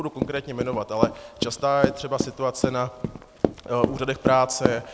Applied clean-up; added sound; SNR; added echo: none; Run; 2 dB; none.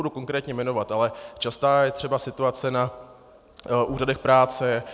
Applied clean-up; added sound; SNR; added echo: none; none; none; none.